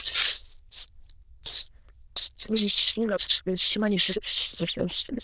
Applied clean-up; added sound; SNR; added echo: neural diffusion model UNIVERSE++.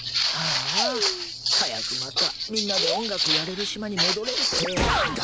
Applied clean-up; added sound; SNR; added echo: none; Walk, footsteps; -3 dB; none.